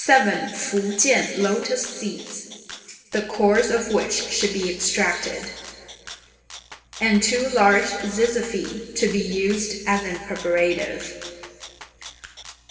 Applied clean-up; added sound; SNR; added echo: none; Rattle (instrument); 18 dB; reverberation time 2.1 s.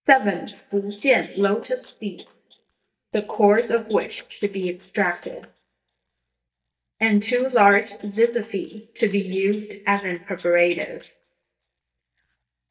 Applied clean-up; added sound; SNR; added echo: neural mask model DeepFilterNet 3.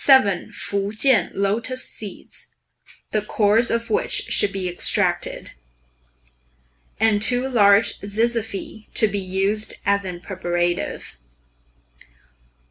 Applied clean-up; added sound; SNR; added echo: none; none; none; none.